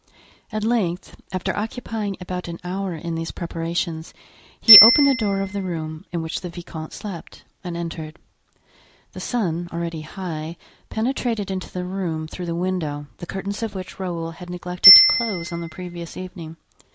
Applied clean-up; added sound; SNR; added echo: none; Bicycle bell; 0 dB; none.